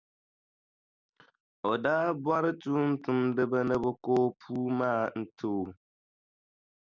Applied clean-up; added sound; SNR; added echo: none; none; none; none.